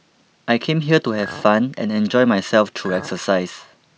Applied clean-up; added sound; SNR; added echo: none; Chink, clink; 17 dB; none.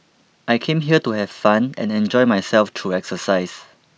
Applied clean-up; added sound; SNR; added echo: none; none; none; none.